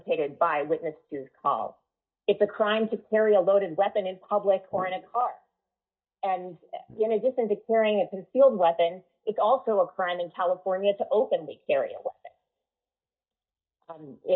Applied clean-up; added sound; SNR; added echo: neural mask model DeepFilterNet 3.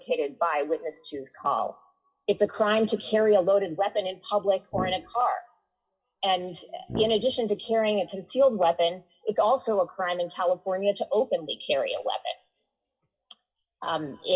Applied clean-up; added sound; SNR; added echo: classical method WPE with log-MMSE.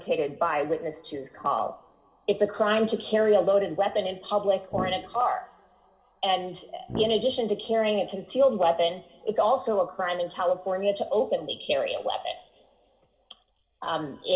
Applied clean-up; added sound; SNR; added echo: none; Brass instrument; 10 dB; reverberation time 1.9 s.